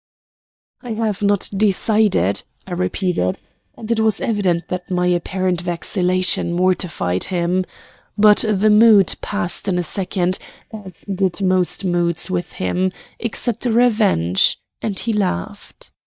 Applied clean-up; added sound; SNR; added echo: neural mask model DeepFilterNet 3.